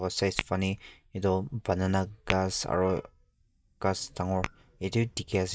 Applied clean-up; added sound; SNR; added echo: neural mask model DeepFilterNet 3.